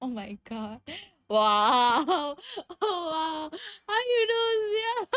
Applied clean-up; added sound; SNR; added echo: neural mask model RNNoise.